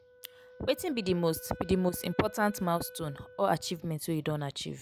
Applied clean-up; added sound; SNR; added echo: none; Wind instrument, woodwind instrument; 20 dB; none.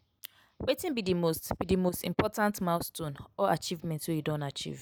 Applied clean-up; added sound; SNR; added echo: none; none; none; none.